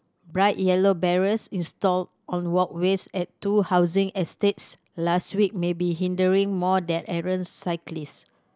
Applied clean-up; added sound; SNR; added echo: none; none; none; none.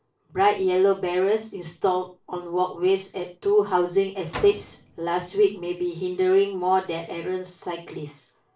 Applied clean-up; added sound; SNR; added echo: none; Slam; 17 dB; reverberation time 0.3 s.